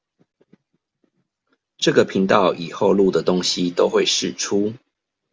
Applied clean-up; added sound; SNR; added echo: none; none; none; none.